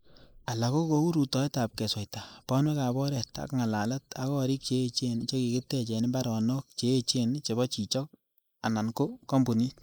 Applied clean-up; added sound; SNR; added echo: neural mask model Resemble Enhance denoiser.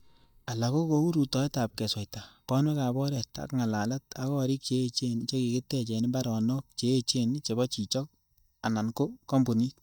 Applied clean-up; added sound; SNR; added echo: neural mask model DeepFilterNet 3.